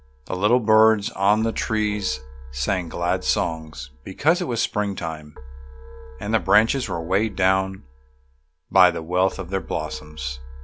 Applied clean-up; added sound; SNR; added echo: none; Keyboard (musical); 15 dB; none.